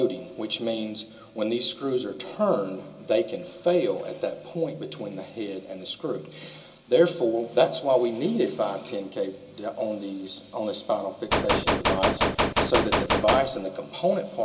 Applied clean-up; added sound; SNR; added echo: none; Gunshot, gunfire; -3 dB; reverberation time 0.2 s.